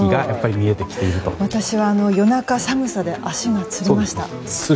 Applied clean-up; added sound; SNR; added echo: none; none; none; none.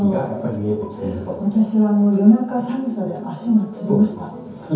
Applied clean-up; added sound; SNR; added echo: none; none; none; reverberation time 0.6 s.